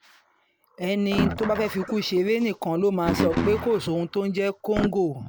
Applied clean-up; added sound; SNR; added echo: none; Guitar; 5 dB; none.